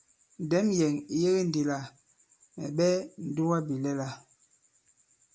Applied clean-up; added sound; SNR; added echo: none; none; none; none.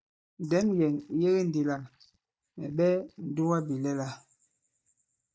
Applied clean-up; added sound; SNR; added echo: neural mask model DeepFilterNet 3.